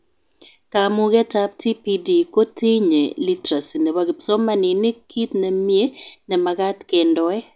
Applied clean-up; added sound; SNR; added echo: none; none; none; none.